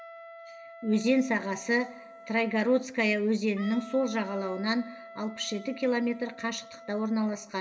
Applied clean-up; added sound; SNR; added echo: none; Wind instrument, woodwind instrument; 18 dB; reverberation time 1.6 s.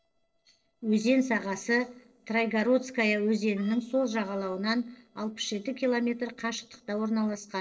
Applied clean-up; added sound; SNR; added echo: neural separator model SepFormer DNS4.